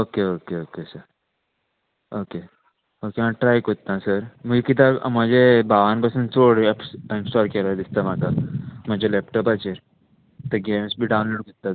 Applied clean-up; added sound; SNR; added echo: none; none; none; none.